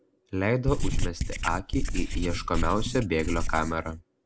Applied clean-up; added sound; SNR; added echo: none; Writing; -1 dB; none.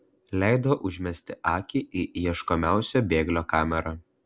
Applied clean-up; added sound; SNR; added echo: none; none; none; none.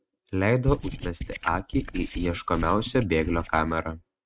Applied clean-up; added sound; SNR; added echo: neural mask model RNNoise.